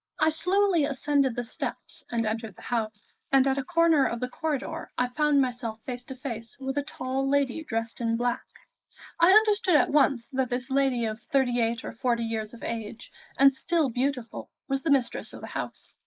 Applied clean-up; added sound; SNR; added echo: neural mask model Resemble Enhance denoiser.